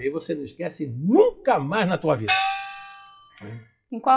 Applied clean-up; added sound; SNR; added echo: classical method WPE with log-MMSE.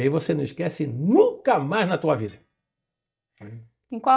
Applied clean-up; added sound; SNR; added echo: neural mask model DeepFilterNet 3.